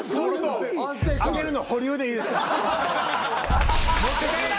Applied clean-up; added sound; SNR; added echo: none; Thump, thud; 5 dB; none.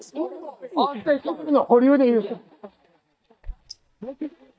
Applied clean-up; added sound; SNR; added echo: neural mask model DeepFilterNet 3.